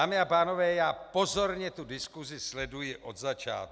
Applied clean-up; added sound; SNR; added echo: none; none; none; none.